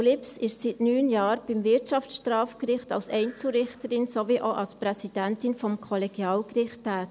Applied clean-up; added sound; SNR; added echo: none; none; none; none.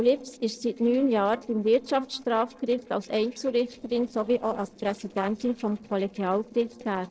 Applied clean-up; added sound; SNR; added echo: neural separator model SepFormer DNS4.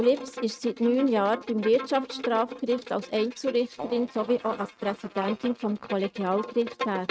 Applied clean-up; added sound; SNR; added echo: neural mask model RNNoise.